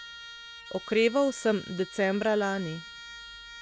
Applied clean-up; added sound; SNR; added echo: none; Trumpet; 15 dB; none.